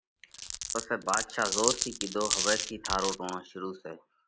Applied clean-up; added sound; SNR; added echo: none; Glass; 0 dB; none.